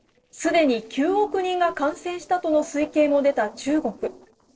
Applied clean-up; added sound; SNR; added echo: neural separator model SepFormer DNS4.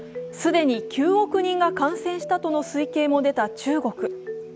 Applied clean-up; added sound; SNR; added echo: none; none; none; none.